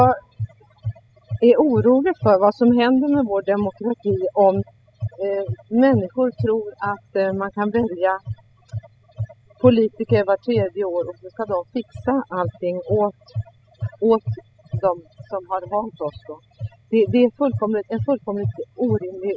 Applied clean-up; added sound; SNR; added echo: classical method spectral subtraction.